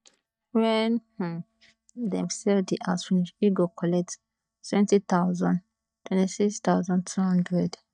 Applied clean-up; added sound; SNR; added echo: neural mask model DeepFilterNet 3.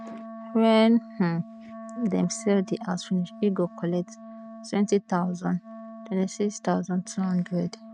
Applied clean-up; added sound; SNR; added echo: neural mask model RNNoise.